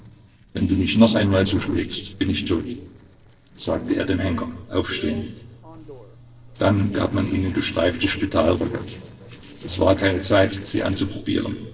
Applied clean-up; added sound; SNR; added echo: neural separator model SepFormer DNS4.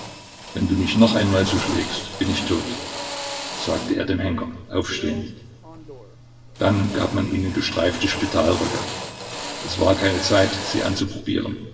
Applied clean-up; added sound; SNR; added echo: none; Drill; 10 dB; reverberation time 1.2 s.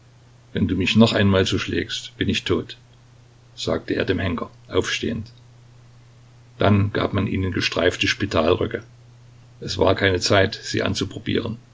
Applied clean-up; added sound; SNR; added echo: none; none; none; none.